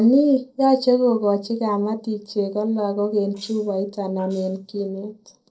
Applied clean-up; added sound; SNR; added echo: neural separator model SepFormer DNS4.